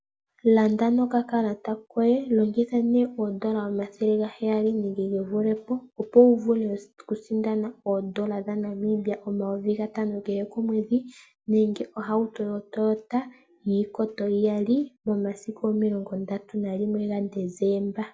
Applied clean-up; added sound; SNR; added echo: none; none; none; none.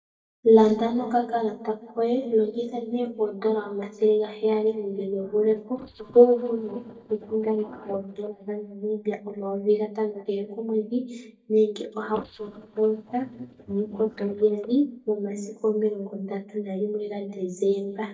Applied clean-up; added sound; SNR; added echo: neural mask model DeepFilterNet 3.